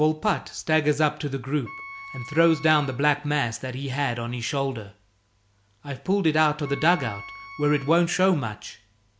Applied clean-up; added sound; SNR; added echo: none; Wind instrument, woodwind instrument; 17 dB; none.